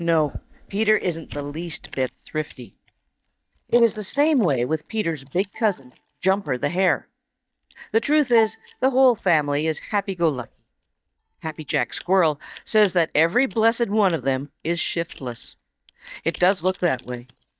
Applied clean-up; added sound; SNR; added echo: neural mask model DeepFilterNet 3.